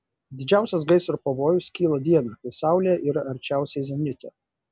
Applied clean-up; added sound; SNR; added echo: none; none; none; none.